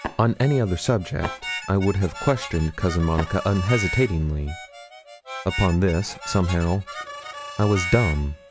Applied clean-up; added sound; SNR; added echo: none; Harmonica + Tap; 11 dB; none.